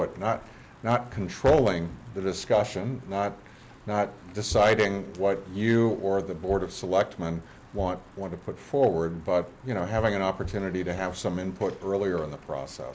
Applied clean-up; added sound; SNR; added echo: none; none; none; none.